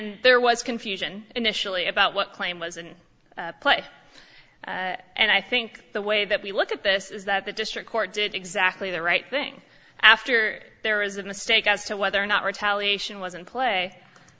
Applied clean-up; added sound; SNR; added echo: none; none; none; none.